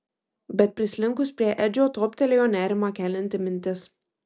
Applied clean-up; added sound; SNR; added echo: none; none; none; none.